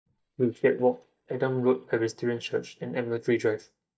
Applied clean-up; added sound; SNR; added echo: neural mask model DeepFilterNet 3.